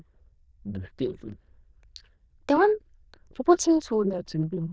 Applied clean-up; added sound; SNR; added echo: neural diffusion model UNIVERSE++.